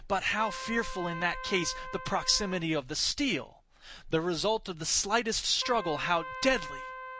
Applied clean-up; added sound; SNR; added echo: none; Trumpet; 13 dB; none.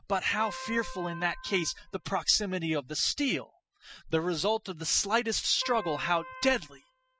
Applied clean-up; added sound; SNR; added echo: classical method spectral subtraction.